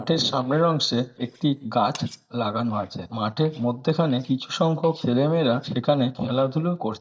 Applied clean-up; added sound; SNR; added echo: neural mask model DeepFilterNet 3.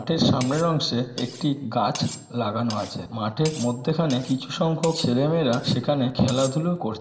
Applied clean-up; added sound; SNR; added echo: none; Cutlery, silverware; 18 dB; reverberation time 2.9 s.